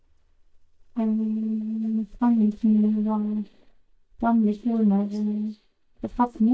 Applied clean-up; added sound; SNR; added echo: neural mask model DeepFilterNet 3.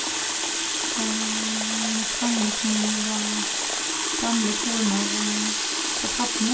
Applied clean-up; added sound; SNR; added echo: none; Water tap, faucet; -3 dB; reverberation time 0.3 s.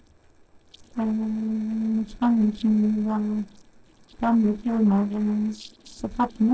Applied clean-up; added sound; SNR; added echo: neural separator model SepFormer DNS4.